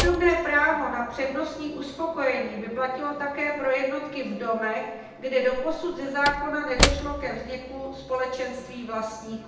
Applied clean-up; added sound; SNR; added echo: none; Slam / Wood; 7 dB; reverberation time 0.8 s.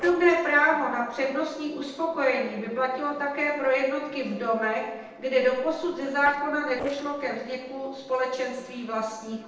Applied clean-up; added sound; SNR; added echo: neural separator model SepFormer DNS4.